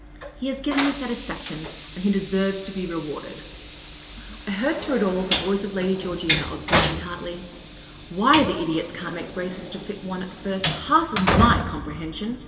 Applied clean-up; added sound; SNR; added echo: none; Train; 2 dB; reverberation time 1.9 s.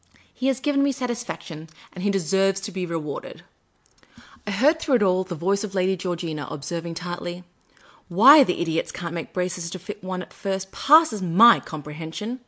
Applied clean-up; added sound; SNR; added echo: none; none; none; none.